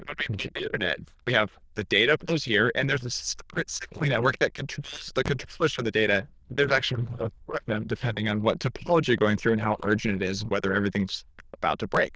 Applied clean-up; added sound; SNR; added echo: neural diffusion model UNIVERSE++.